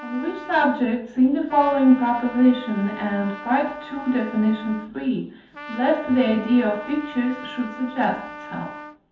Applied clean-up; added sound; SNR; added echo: none; Trumpet; 15 dB; reverberation time 0.5 s.